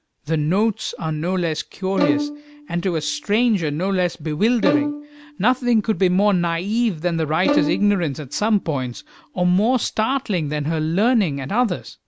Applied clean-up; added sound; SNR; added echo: none; Bowed string instrument; 6 dB; none.